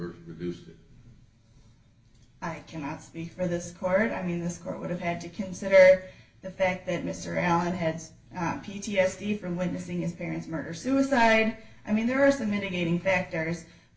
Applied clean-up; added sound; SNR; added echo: none; none; none; reverberation time 0.2 s.